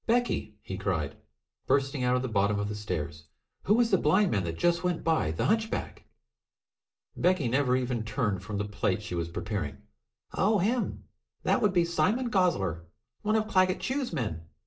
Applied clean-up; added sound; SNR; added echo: none; none; none; reverberation time 0.3 s.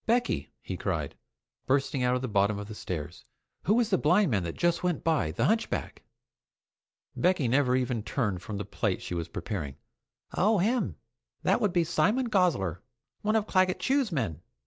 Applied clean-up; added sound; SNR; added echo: none; none; none; none.